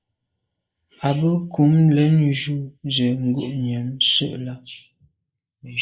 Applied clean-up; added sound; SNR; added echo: neural mask model Resemble Enhance denoiser.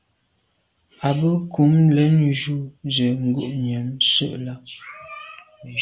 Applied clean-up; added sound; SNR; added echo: none; none; none; none.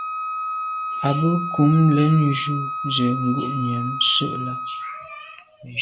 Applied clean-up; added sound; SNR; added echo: none; Wind instrument, woodwind instrument; 6 dB; none.